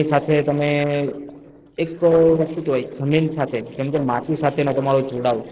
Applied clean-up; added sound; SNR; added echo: neural separator model SepFormer DNS4.